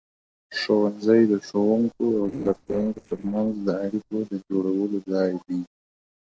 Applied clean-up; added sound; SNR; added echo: neural separator model SepFormer DNS4.